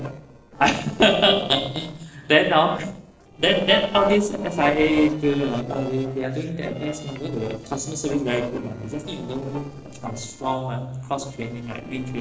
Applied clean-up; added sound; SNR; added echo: neural separator model SepFormer DNS4.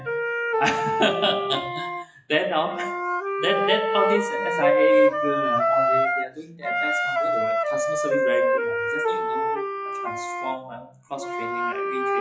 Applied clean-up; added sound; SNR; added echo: classical method WPE with log-MMSE.